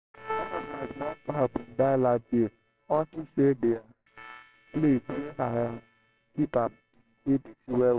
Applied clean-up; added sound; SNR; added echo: neural separator model SepFormer WHAMR!.